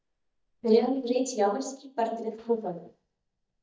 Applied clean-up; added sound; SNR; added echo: neural mask model DeepFilterNet 3.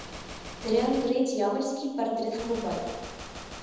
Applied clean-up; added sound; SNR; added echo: none; Gunshot, gunfire; 13 dB; reverberation time 1.0 s.